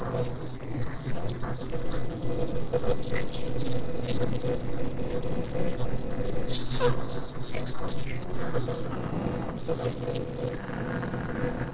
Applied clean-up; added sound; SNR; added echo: neural separator model SepFormer DNS4.